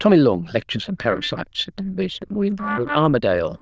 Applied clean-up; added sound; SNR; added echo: neural diffusion model UNIVERSE++.